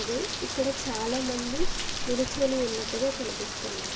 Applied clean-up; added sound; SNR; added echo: none; Rain; 1 dB; reverberation time 2.4 s.